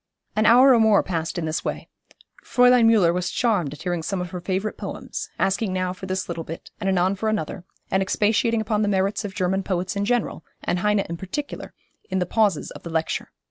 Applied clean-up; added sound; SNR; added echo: none; none; none; none.